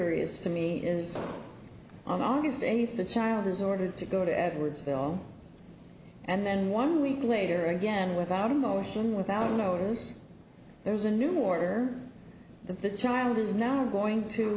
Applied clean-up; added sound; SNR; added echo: none; Explosion; 10 dB; none.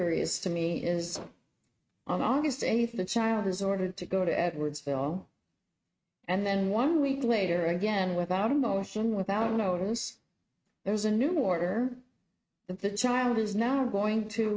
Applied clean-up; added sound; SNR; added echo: neural mask model RNNoise.